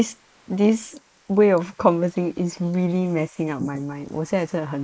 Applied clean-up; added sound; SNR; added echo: neural mask model Resemble Enhance denoiser.